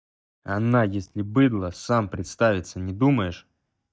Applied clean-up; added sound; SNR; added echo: neural mask model DeepFilterNet 3.